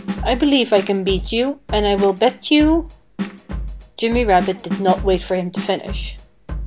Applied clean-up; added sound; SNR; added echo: none; Drum kit; 9 dB; none.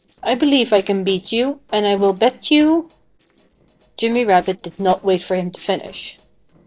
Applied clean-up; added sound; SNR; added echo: neural separator model SepFormer DNS4.